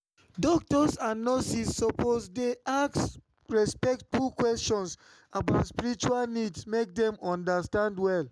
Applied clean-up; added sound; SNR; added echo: none; none; none; none.